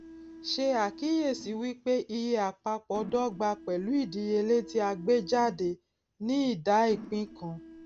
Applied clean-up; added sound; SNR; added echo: none; Mechanisms; 18 dB; none.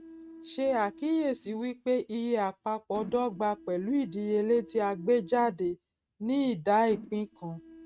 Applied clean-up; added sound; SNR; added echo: neural mask model RNNoise.